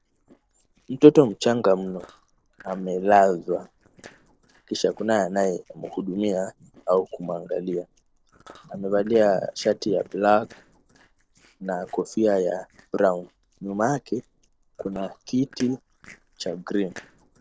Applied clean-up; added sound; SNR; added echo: neural separator model SepFormer DNS4.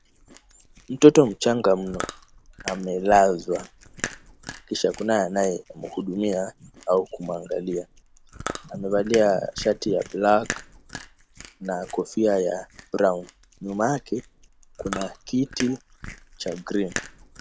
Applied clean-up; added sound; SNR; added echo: none; Chewing, mastication; 15 dB; none.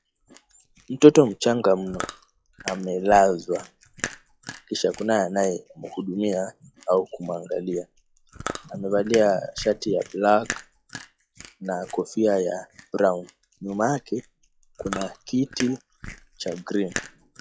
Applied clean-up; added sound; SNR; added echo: classical method log-MMSE.